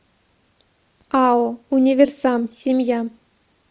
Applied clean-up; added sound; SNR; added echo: none; none; none; none.